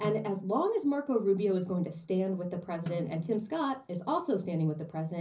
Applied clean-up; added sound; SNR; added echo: none; Snare drum; 15 dB; reverberation time 0.5 s.